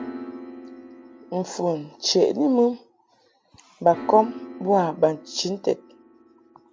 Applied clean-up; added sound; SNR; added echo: none; Piano; 16 dB; none.